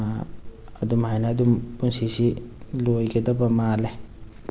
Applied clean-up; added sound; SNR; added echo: none; none; none; none.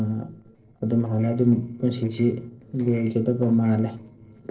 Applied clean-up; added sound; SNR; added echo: neural separator model SepFormer DNS4.